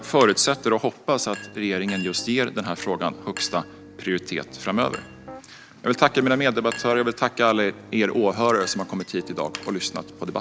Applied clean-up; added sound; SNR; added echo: none; Piano + Chink, clink; 17 dB; none.